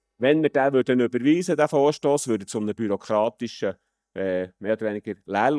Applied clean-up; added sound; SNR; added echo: neural mask model DeepFilterNet 3.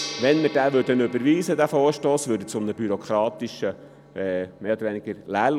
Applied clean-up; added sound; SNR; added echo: none; Gong; 17 dB; none.